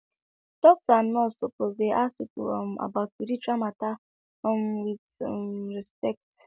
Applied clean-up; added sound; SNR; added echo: none; none; none; none.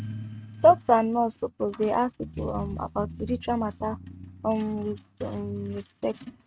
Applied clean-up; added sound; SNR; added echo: neural mask model RNNoise.